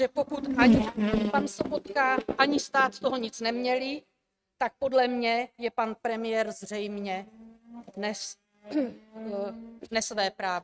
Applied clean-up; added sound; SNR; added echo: neural mask model RNNoise.